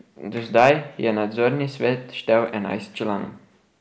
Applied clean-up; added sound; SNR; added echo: none; none; none; none.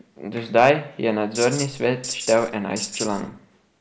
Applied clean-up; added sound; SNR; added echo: none; Tambourine; 10 dB; none.